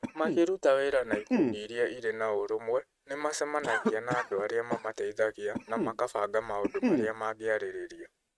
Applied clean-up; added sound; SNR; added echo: neural mask model RNNoise.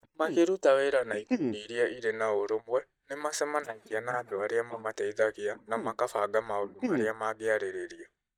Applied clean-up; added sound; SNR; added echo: neural mask model DeepFilterNet 3.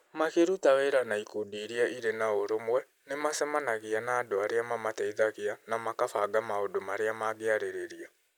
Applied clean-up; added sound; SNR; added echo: none; none; none; none.